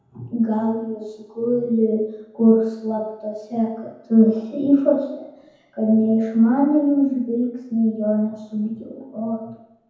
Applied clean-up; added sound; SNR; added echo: none; none; none; reverberation time 1.0 s.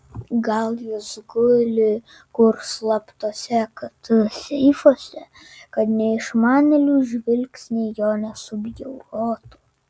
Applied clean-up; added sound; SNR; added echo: none; none; none; none.